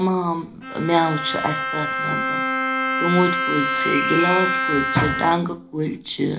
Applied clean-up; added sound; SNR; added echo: none; Bowed string instrument; 1 dB; reverberation time 0.4 s.